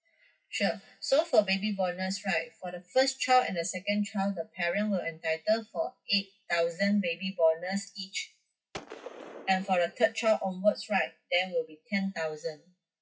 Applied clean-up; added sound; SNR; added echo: classical method WPE with log-MMSE.